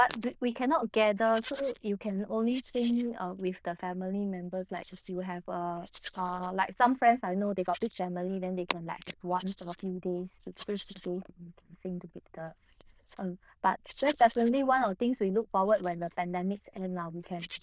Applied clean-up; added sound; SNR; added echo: neural diffusion model UNIVERSE++.